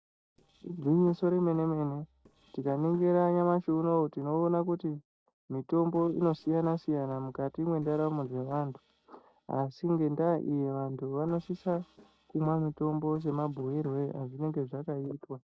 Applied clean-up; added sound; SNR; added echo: neural separator model SepFormer DNS4.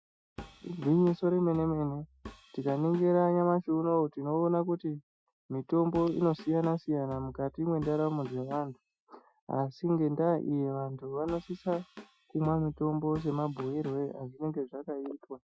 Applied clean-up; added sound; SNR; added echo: classical method Wiener filter.